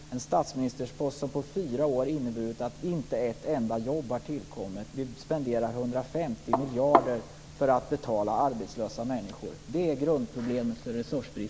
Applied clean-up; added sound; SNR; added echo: none; none; none; none.